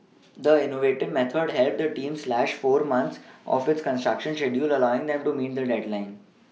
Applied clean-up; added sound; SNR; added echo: none; none; none; none.